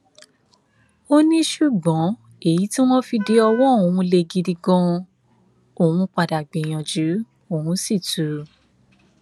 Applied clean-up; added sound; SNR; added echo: none; Wind instrument, woodwind instrument; 19 dB; none.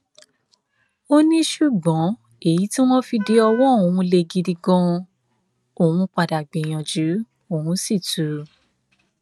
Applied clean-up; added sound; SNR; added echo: neural mask model RNNoise.